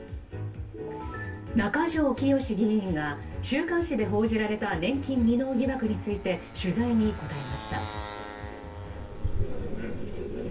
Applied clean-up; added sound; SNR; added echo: none; Motorcycle; 17 dB; reverberation time 0.2 s.